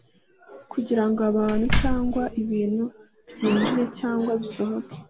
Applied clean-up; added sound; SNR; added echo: none; Slam; 6 dB; none.